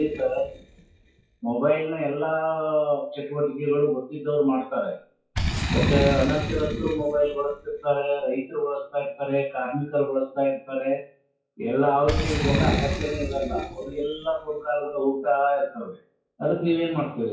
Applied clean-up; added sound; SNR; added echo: classical method WPE with log-MMSE.